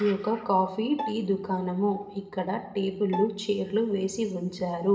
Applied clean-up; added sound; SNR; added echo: none; Bowed string instrument; 13 dB; reverberation time 1.6 s.